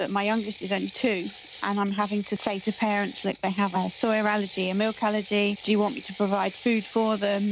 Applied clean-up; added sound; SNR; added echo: none; Ratchet, pawl; 13 dB; none.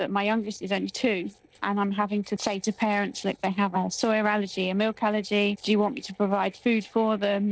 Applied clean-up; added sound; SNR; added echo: neural separator model SepFormer DNS4.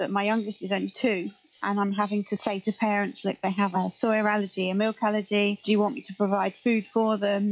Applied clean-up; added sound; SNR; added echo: classical method log-MMSE.